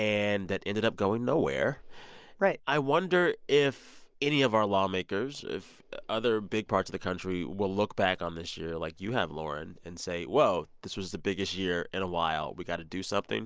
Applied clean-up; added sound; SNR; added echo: none; none; none; none.